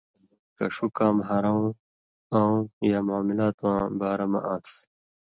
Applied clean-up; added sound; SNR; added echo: none; none; none; none.